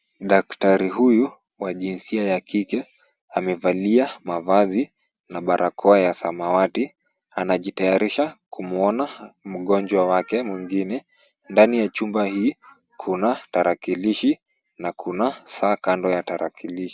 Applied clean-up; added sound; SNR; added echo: none; none; none; none.